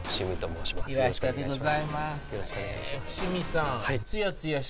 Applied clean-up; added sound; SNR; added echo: none; Explosion; 14 dB; none.